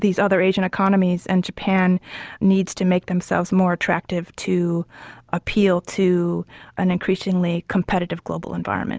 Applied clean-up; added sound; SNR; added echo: none; none; none; none.